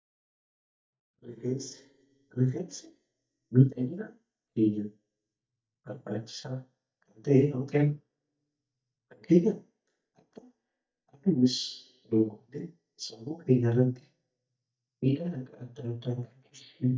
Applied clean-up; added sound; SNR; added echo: neural mask model DeepFilterNet 3.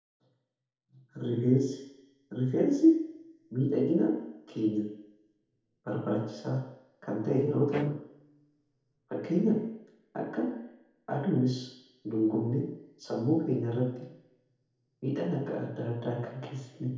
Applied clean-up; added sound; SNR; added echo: none; Bowed string instrument; 8 dB; reverberation time 1.9 s.